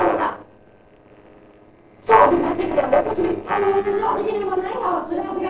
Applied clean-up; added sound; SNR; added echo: neural separator model SepFormer DNS4.